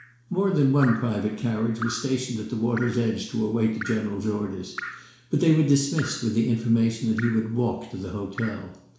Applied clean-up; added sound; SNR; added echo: none; Drip; 16 dB; reverberation time 0.7 s.